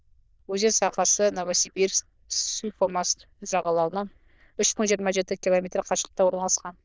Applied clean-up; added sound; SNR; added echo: neural diffusion model UNIVERSE++.